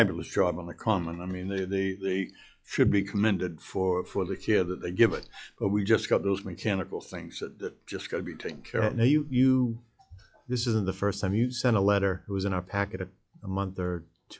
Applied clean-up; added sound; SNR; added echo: classical method log-MMSE.